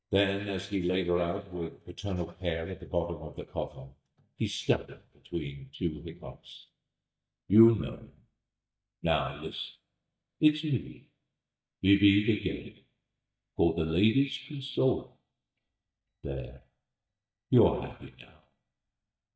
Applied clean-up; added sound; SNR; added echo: neural mask model DeepFilterNet 3.